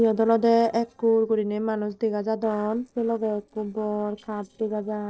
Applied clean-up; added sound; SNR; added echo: neural separator model SepFormer DNS4.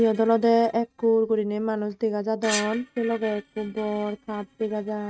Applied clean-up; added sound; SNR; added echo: neural mask model RNNoise.